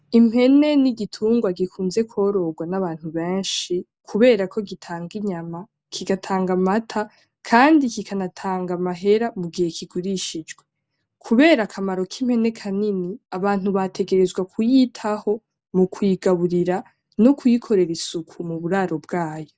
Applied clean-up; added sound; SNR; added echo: none; none; none; none.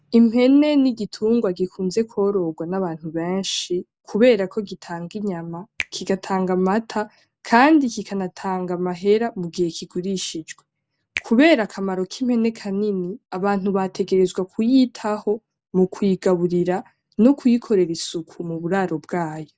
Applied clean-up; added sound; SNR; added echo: none; Finger snapping; 19 dB; none.